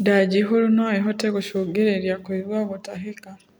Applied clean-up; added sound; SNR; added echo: none; none; none; none.